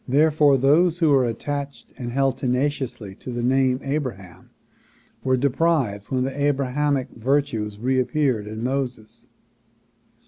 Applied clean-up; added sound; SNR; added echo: none; none; none; none.